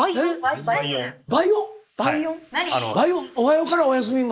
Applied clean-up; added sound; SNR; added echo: neural mask model Resemble Enhance denoiser.